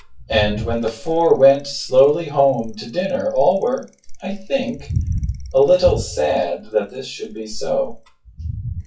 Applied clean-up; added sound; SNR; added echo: classical method WPE with log-MMSE.